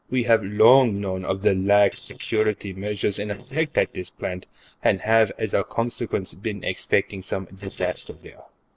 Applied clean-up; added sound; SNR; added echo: neural separator model SepFormer DNS4.